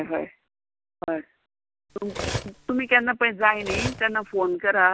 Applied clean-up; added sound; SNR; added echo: none; Cutlery, silverware; 8 dB; none.